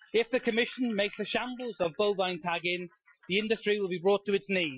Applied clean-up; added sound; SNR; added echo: classical method Wiener filter.